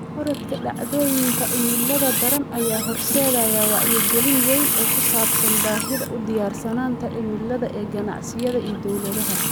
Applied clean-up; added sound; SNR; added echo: none; Water tap, faucet; -2 dB; none.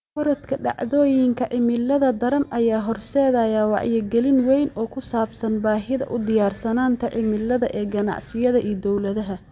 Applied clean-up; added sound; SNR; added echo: none; none; none; none.